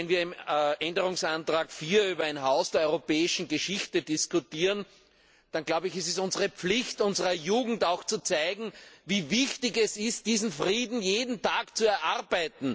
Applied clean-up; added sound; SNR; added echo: none; none; none; none.